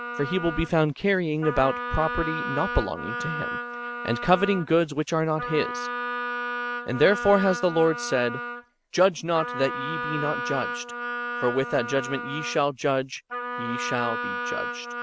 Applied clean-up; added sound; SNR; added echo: none; Wind instrument, woodwind instrument; 6 dB; none.